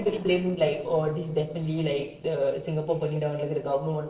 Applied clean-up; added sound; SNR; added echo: neural separator model SepFormer DNS4.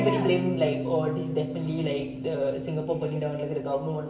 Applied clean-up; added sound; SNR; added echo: none; Bass guitar; 6 dB; reverberation time 0.9 s.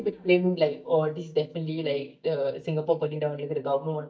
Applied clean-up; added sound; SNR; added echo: neural mask model DeepFilterNet 3.